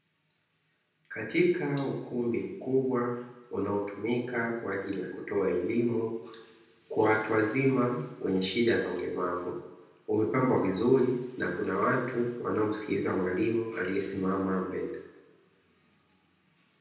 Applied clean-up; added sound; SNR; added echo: none; none; none; reverberation time 0.9 s.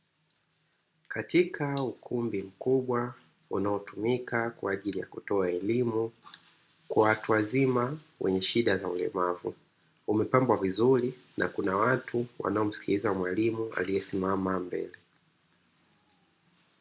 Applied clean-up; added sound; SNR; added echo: none; none; none; none.